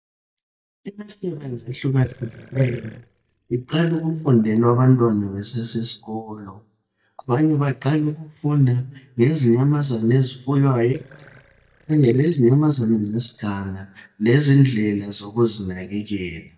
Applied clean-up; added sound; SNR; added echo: neural mask model DeepFilterNet 3.